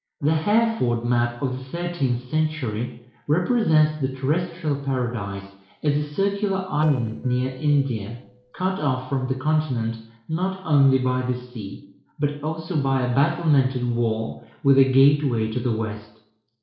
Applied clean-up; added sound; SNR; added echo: neural separator model SepFormer DNS4.